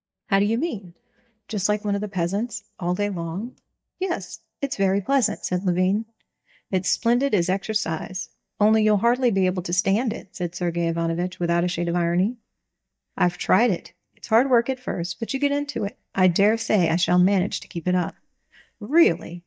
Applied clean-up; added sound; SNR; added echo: neural mask model DeepFilterNet 3.